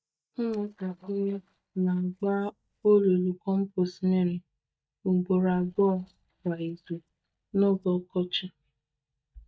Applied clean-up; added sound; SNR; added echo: neural mask model DeepFilterNet 3.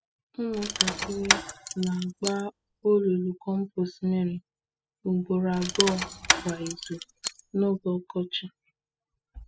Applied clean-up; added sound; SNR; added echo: classical method spectral subtraction.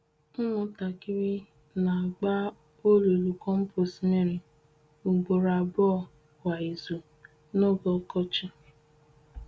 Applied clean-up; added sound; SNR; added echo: none; none; none; none.